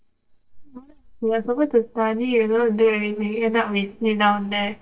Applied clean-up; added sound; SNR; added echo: neural mask model DeepFilterNet 3.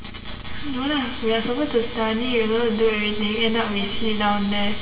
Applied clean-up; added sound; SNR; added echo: none; Idling; 17 dB; reverberation time 2.0 s.